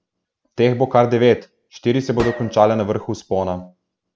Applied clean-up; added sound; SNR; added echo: none; Gunshot, gunfire; 14 dB; none.